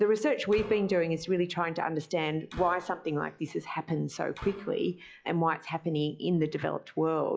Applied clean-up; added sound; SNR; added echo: classical method log-MMSE.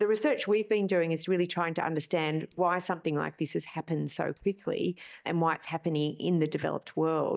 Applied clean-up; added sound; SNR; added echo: neural mask model DeepFilterNet 3.